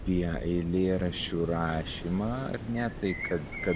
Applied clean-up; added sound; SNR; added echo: none; Waves, surf; 10 dB; none.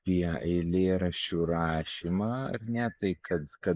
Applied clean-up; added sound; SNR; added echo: neural mask model Resemble Enhance denoiser.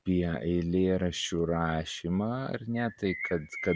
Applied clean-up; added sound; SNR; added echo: none; none; none; none.